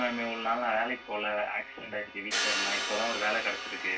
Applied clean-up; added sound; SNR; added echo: none; Crash cymbal; 4 dB; reverberation time 0.3 s.